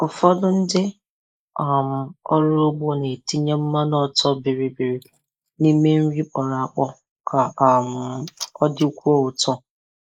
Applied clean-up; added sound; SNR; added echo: neural mask model Resemble Enhance denoiser.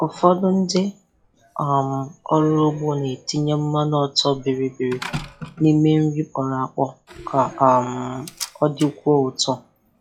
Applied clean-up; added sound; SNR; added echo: classical method log-MMSE.